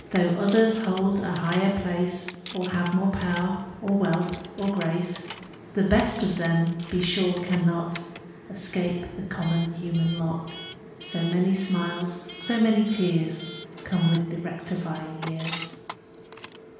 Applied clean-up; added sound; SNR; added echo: none; Coin (dropping) / Alarm; 14 dB; reverberation time 1.1 s.